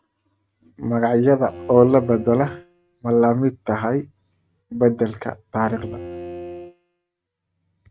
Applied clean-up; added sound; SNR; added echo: neural mask model RNNoise.